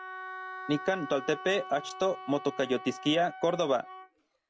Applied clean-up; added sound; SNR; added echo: none; Wind instrument, woodwind instrument; 12 dB; none.